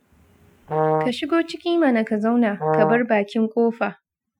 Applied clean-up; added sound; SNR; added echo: classical method Wiener filter.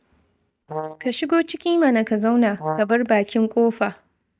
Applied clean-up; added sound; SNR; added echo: neural mask model DeepFilterNet 3.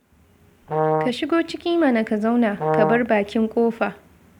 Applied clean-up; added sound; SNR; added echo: none; Brass instrument; 1 dB; none.